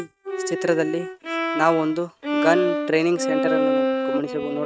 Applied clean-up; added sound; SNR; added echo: neural mask model RNNoise.